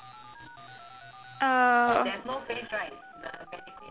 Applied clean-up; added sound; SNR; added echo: none; Telephone; 19 dB; none.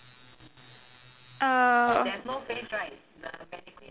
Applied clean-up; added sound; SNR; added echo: none; none; none; none.